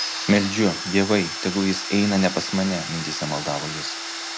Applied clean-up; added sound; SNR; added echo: none; Domestic sounds, home sounds; 7 dB; none.